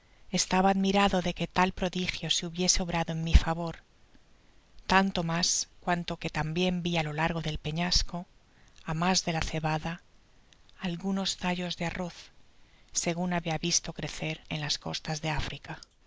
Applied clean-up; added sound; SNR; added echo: none; none; none; none.